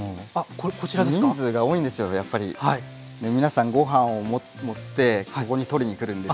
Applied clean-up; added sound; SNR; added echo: none; none; none; none.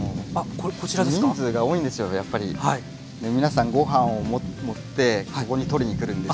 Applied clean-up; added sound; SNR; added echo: none; Rain / Thunderstorm; 8 dB; none.